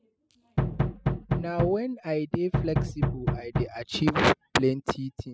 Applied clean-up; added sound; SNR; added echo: classical method spectral subtraction.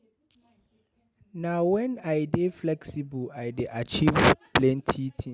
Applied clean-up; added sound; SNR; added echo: none; none; none; none.